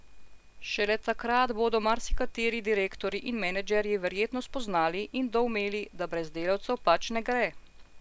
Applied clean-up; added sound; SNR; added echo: none; none; none; none.